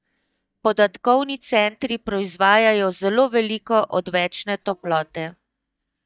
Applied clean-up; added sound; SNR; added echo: neural mask model DeepFilterNet 3.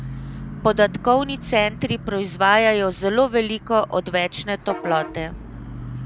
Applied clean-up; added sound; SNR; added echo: none; Bus / Vehicle horn, car horn, honking; 13 dB; none.